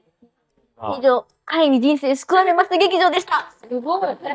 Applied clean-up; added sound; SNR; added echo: neural mask model DeepFilterNet 3.